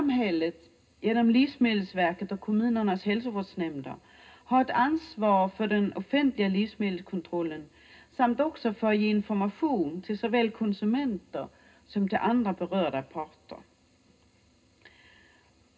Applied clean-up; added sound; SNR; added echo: none; none; none; reverberation time 0.2 s.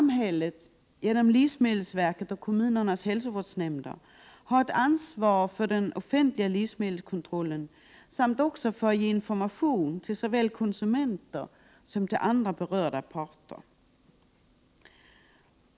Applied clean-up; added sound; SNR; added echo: none; none; none; none.